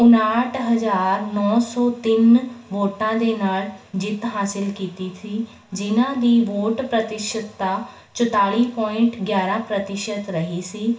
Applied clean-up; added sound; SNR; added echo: none; none; none; reverberation time 0.3 s.